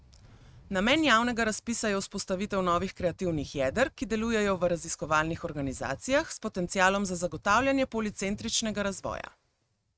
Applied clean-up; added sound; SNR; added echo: neural mask model RNNoise.